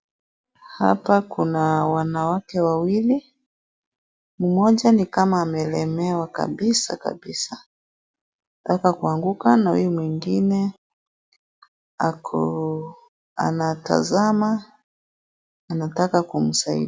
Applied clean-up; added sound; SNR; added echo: none; none; none; none.